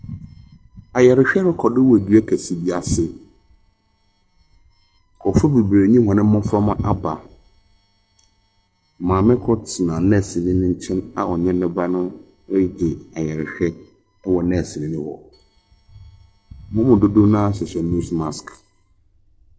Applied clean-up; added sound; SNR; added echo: neural separator model SepFormer DNS4.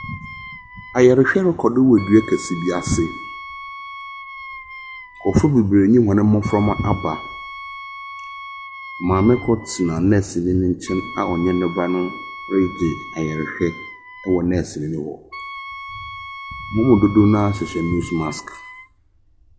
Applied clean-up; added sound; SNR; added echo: none; Wind instrument, woodwind instrument; 15 dB; none.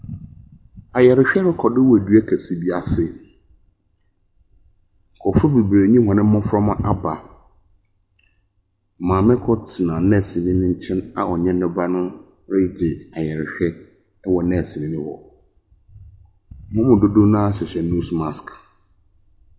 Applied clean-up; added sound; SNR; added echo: none; none; none; none.